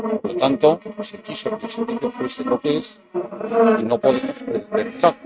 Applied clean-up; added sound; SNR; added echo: neural mask model RNNoise.